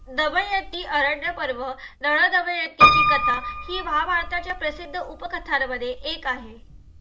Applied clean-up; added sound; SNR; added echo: none; Piano; 0 dB; none.